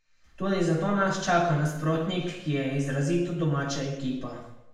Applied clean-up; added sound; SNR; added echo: none; none; none; reverberation time 0.7 s.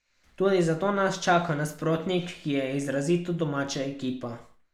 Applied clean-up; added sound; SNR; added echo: none; none; none; none.